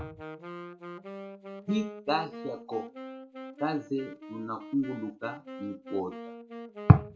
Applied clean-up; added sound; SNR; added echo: none; Wind instrument, woodwind instrument; 12 dB; reverberation time 0.2 s.